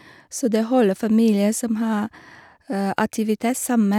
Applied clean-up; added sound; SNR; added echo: none; none; none; none.